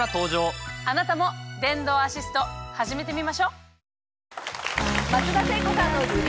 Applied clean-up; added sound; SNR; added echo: none; none; none; none.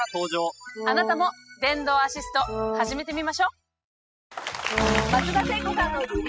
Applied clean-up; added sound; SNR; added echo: classical method spectral subtraction.